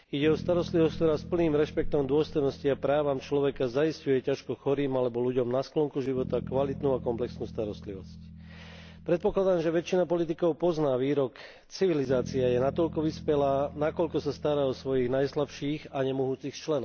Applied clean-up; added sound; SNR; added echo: none; Bass guitar; 15 dB; none.